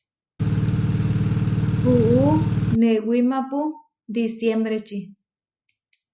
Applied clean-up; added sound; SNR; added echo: none; Engine / Truck / Car; -3 dB; none.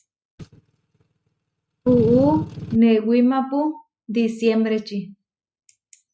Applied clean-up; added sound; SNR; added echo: neural mask model RNNoise.